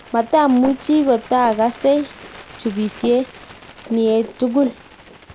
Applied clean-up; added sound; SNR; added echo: none; Bird + Run; 17 dB; none.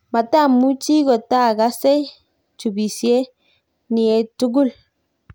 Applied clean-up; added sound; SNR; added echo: none; none; none; none.